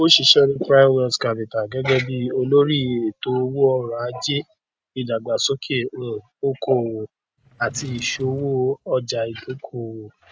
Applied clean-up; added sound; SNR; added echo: neural mask model RNNoise.